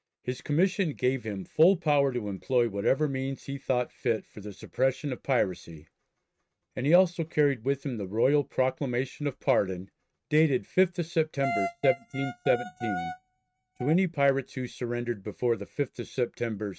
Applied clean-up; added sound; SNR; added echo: neural mask model RNNoise.